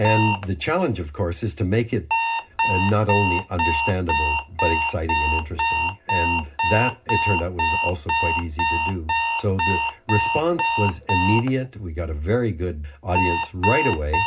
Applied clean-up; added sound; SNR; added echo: none; Alarm; 0 dB; reverberation time 0.2 s.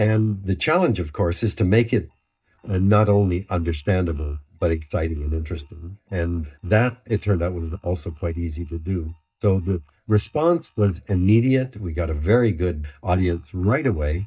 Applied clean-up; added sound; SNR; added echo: neural mask model DeepFilterNet 3.